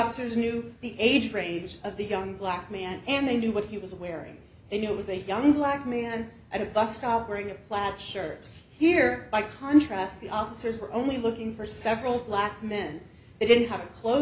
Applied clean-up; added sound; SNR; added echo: none; none; none; none.